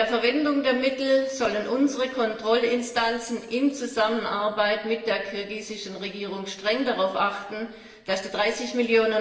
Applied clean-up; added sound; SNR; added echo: none; none; none; reverberation time 1.2 s.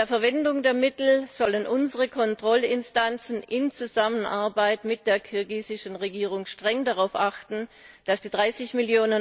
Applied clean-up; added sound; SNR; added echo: none; none; none; none.